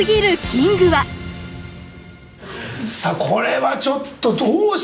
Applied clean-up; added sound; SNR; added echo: none; none; none; none.